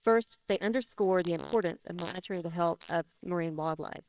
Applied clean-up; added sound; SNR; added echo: neural separator model SepFormer WHAMR!.